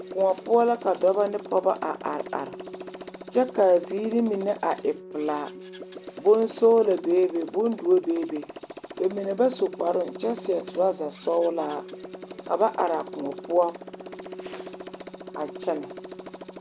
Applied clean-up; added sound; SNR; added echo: none; Motorcycle + Organ; 14 dB; none.